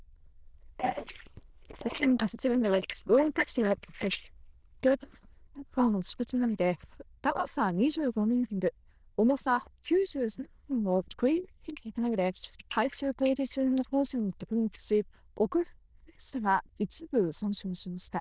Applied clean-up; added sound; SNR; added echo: neural diffusion model UNIVERSE++.